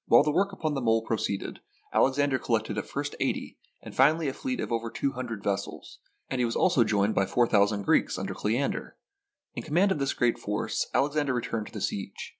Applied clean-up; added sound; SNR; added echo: none; none; none; none.